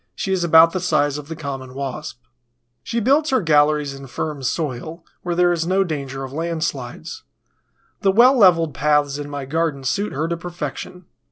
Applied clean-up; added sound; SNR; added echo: none; none; none; none.